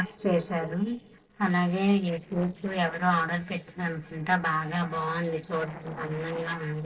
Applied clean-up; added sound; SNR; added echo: neural separator model SepFormer DNS4.